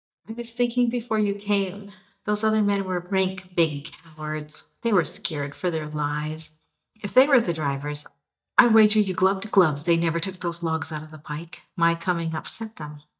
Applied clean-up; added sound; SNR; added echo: neural mask model DeepFilterNet 3.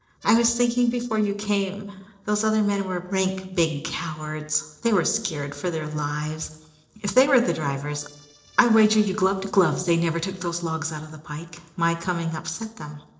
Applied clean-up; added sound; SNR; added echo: neural separator model SepFormer DNS4.